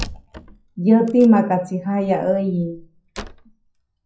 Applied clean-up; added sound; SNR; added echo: classical method WPE with log-MMSE.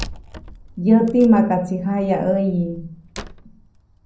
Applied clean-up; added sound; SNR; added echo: none; Wood; 18 dB; reverberation time 0.6 s.